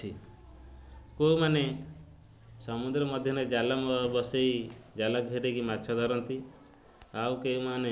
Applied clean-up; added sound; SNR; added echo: none; none; none; none.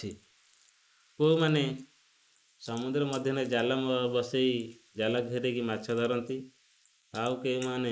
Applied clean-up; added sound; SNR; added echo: neural mask model Resemble Enhance denoiser.